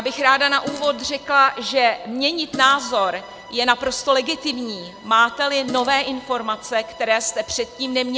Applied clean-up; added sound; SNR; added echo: none; Fart + Bowed string instrument; 19 dB; none.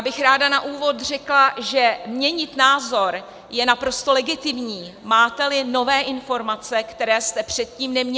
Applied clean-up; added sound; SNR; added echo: none; none; none; none.